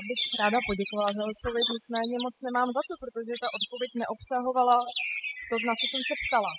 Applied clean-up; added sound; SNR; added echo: classical method spectral subtraction.